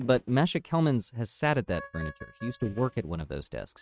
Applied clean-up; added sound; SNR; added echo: neural mask model RNNoise.